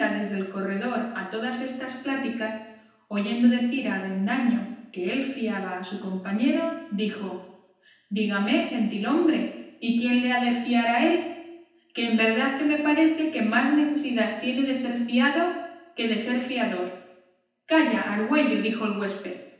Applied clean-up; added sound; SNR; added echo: none; none; none; reverberation time 0.9 s.